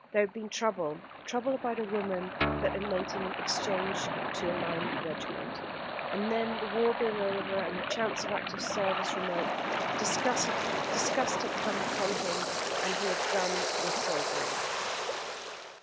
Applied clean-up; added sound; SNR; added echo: none; Guitar + Waves, surf; -1 dB; none.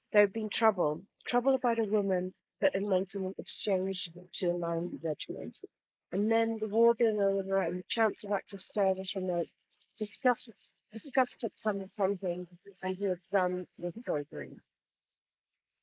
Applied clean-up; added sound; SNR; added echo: neural mask model Resemble Enhance denoiser.